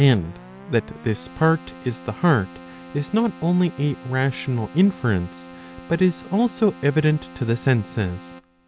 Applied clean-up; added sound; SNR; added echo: none; Keyboard (musical); 18 dB; none.